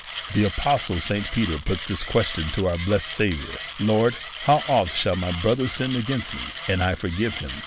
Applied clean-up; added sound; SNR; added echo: none; Mechanisms; 10 dB; none.